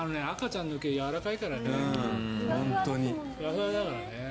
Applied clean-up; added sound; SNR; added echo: none; none; none; none.